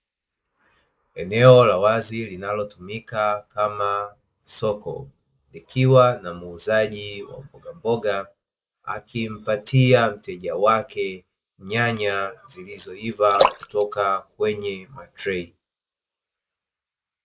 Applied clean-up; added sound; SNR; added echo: neural mask model Resemble Enhance denoiser.